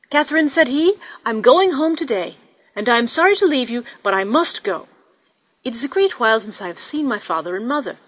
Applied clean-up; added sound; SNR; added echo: none; none; none; none.